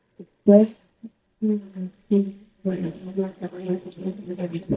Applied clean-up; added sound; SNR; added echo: neural mask model DeepFilterNet 3.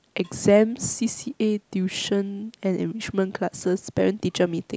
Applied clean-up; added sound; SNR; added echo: none; none; none; none.